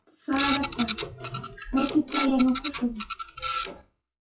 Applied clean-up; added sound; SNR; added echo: classical method WPE with log-MMSE.